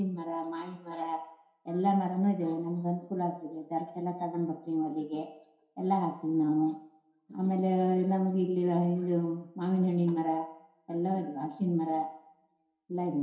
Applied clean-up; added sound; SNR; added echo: none; none; none; reverberation time 0.7 s.